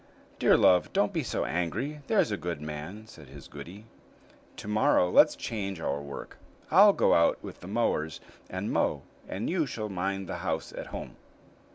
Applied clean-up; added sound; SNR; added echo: none; none; none; none.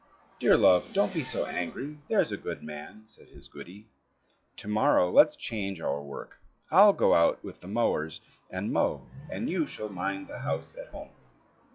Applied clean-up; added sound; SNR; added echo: classical method log-MMSE.